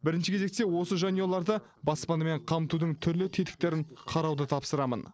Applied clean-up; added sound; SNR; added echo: neural separator model SepFormer DNS4.